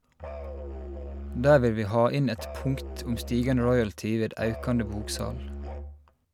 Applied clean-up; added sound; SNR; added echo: none; Musical instrument; 10 dB; none.